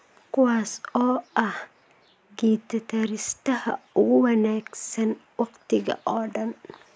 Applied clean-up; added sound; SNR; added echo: none; none; none; none.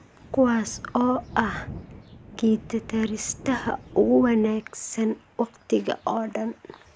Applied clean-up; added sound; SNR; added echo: none; Thunder; 18 dB; none.